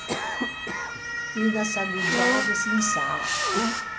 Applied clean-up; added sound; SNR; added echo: none; Cough + Motor vehicle (road) / Siren; -4 dB; none.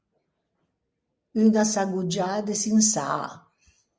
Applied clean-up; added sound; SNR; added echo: none; none; none; none.